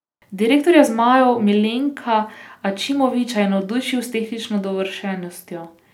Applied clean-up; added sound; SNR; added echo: none; none; none; none.